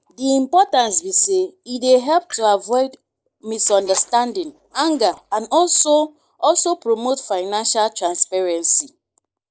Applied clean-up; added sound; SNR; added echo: neural mask model Resemble Enhance denoiser.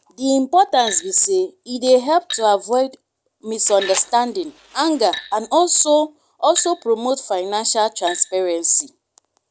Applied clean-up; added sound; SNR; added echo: none; Fire + Glass; 17 dB; none.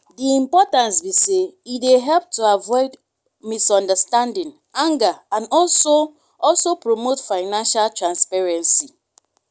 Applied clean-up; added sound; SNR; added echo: none; none; none; none.